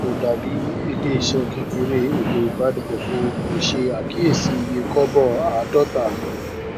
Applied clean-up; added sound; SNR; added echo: none; Subway, metro, underground; 3 dB; none.